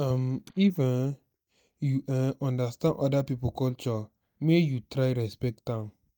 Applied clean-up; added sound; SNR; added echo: neural mask model DeepFilterNet 3.